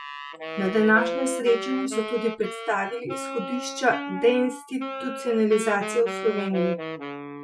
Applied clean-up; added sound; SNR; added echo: classical method Wiener filter.